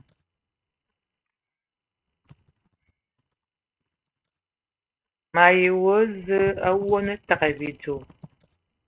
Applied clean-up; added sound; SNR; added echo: neural mask model RNNoise.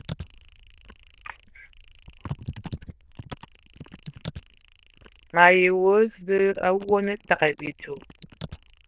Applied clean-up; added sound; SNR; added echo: neural diffusion model UNIVERSE++.